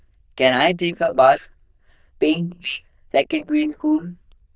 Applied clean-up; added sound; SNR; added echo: neural diffusion model UNIVERSE++.